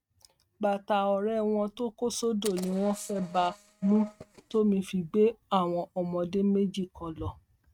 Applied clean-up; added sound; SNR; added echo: neural mask model RNNoise.